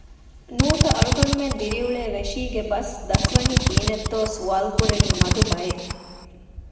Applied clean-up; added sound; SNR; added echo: none; Drill; -4 dB; reverberation time 1.9 s.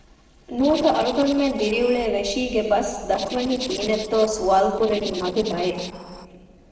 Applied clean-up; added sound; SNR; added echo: neural separator model SepFormer DNS4.